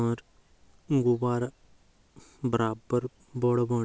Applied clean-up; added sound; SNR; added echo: none; none; none; none.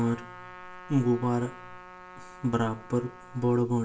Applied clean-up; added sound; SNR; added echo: none; Trumpet; 17 dB; reverberation time 0.4 s.